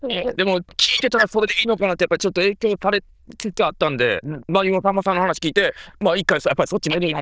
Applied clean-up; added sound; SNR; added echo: neural diffusion model UNIVERSE++.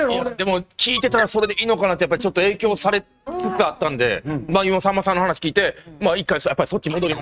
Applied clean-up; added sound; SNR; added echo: neural mask model RNNoise.